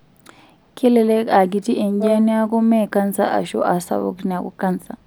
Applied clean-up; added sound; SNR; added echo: none; Brass instrument; 12 dB; none.